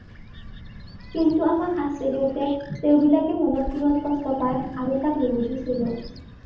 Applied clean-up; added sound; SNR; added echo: none; Bird; 16 dB; reverberation time 0.8 s.